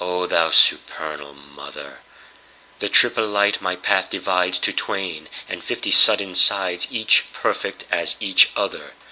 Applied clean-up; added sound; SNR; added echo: none; none; none; none.